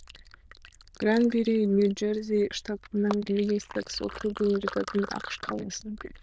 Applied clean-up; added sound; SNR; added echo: neural diffusion model UNIVERSE++.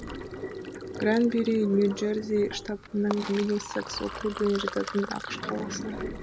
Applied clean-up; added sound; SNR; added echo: none; Sink (filling or washing); 9 dB; none.